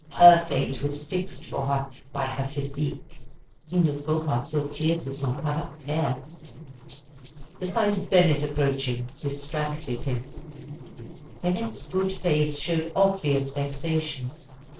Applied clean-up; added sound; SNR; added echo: neural separator model SepFormer DNS4.